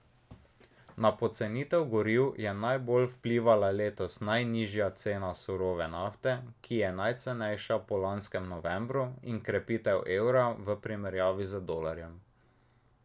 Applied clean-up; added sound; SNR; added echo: none; none; none; none.